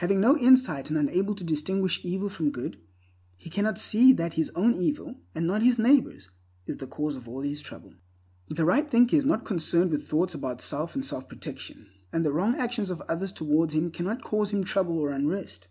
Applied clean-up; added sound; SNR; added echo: none; none; none; none.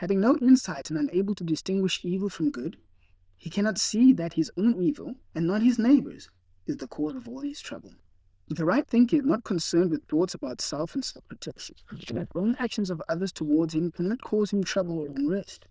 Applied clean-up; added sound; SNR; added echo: neural diffusion model UNIVERSE++.